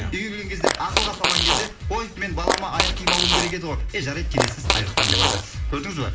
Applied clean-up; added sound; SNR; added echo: none; Fart; -3 dB; reverberation time 1.8 s.